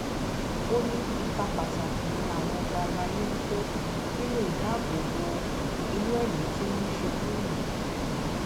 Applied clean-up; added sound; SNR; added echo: none; Ocean; -5 dB; none.